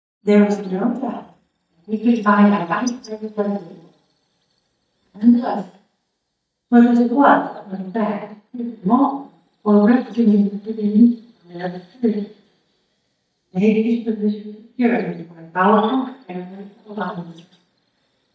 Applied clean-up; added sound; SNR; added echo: neural mask model DeepFilterNet 3.